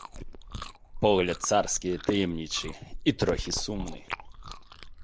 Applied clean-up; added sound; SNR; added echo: neural mask model Resemble Enhance denoiser.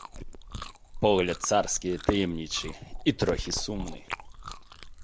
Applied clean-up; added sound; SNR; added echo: none; Chewing, mastication; 10 dB; none.